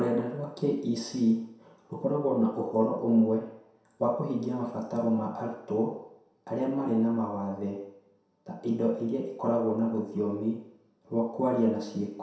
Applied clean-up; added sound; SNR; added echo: none; none; none; reverberation time 0.7 s.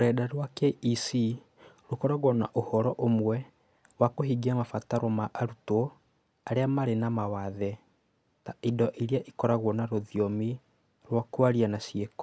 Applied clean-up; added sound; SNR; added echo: none; none; none; none.